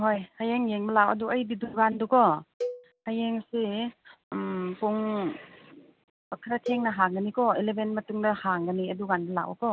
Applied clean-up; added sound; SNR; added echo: none; Cowbell; 12 dB; none.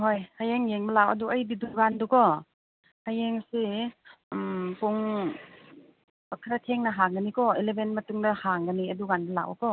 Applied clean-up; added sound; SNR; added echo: none; none; none; none.